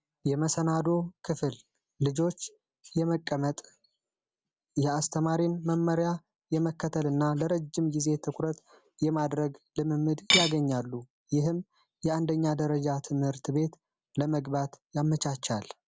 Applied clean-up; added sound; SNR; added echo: none; Cutlery, silverware / Dishes, pots, and pans; -3 dB; none.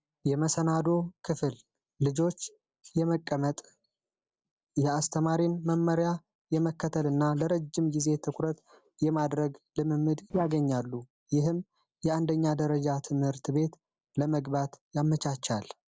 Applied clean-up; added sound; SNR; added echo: neural separator model SepFormer DNS4.